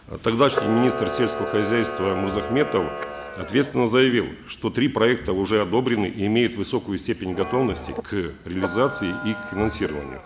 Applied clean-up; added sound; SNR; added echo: none; Camera; 10 dB; none.